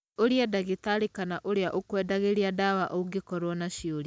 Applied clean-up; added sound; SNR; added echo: none; none; none; none.